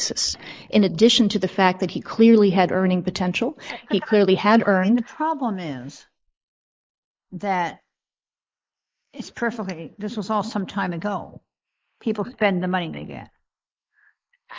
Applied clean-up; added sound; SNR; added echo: neural mask model Resemble Enhance denoiser.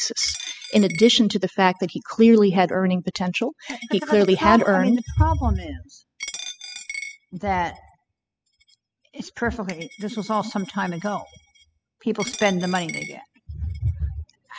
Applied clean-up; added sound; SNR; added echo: classical method spectral subtraction.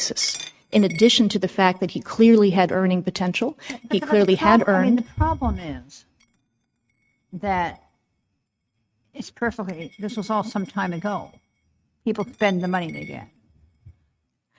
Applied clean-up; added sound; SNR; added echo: neural mask model RNNoise.